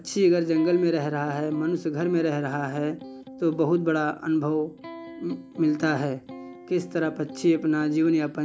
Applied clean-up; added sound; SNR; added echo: none; Electric guitar; 17 dB; none.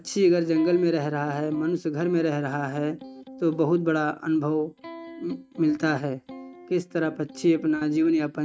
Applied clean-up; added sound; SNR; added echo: neural mask model RNNoise.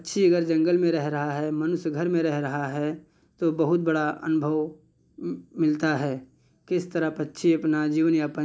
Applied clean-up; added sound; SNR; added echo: none; none; none; none.